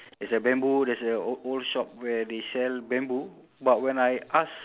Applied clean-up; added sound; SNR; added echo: none; none; none; none.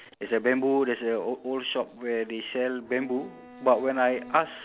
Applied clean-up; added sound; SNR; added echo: none; Bowed string instrument; 17 dB; none.